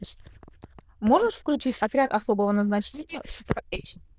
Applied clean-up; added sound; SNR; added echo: neural diffusion model UNIVERSE++.